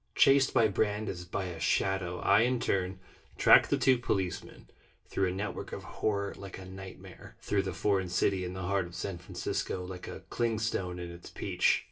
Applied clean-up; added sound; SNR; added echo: none; none; none; reverberation time 0.2 s.